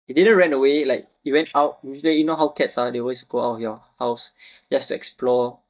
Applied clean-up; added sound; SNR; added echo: neural mask model DeepFilterNet 3.